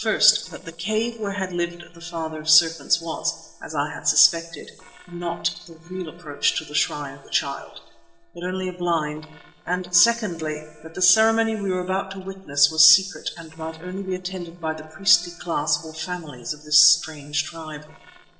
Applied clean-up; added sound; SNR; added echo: neural separator model SepFormer DNS4.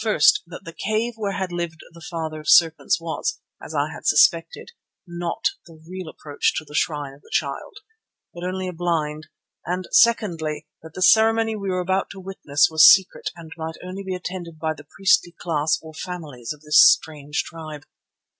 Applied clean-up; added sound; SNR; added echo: none; none; none; none.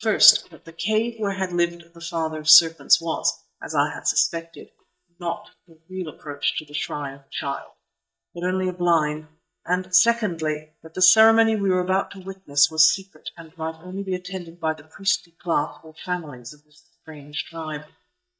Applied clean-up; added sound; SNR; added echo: neural mask model DeepFilterNet 3.